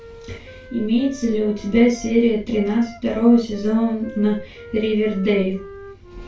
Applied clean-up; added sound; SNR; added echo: none; Wind instrument, woodwind instrument; 20 dB; reverberation time 0.2 s.